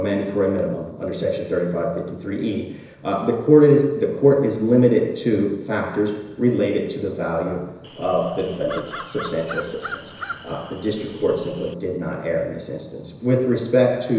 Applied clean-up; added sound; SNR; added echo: neural separator model SepFormer DNS4.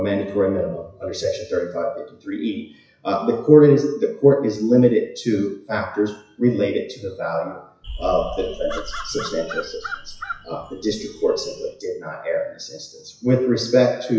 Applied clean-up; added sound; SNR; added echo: classical method WPE with log-MMSE.